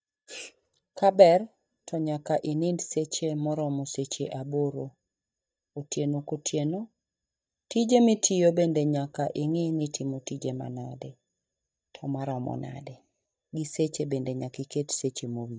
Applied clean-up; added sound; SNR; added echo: neural mask model DeepFilterNet 3.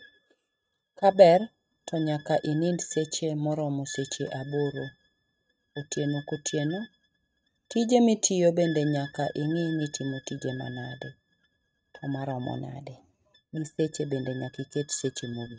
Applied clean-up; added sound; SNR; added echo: neural mask model RNNoise.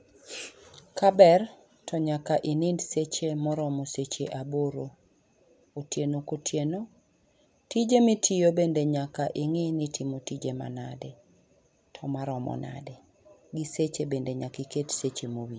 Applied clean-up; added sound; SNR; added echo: none; none; none; none.